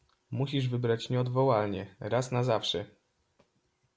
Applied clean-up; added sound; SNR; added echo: none; none; none; none.